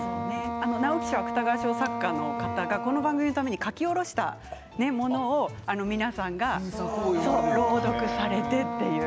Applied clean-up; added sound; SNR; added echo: none; Wind instrument, woodwind instrument; 6 dB; none.